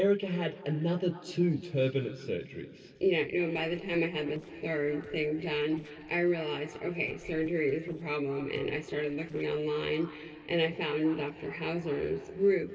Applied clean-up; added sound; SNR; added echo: neural separator model SepFormer DNS4.